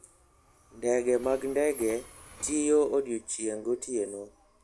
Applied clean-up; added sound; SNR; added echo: none; Train; 19 dB; none.